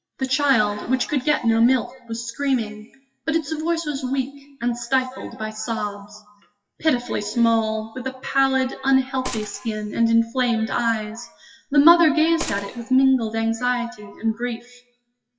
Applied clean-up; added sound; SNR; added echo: classical method WPE with log-MMSE.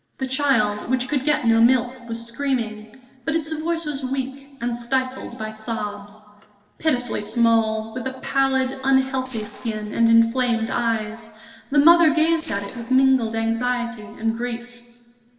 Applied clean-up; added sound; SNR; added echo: neural separator model SepFormer DNS4.